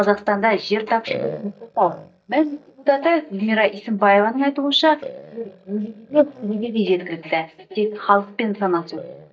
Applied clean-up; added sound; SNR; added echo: neural mask model DeepFilterNet 3.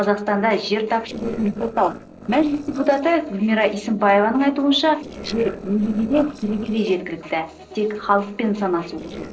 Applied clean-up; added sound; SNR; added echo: neural separator model SepFormer DNS4.